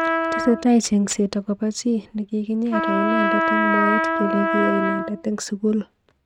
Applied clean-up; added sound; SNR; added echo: neural mask model RNNoise.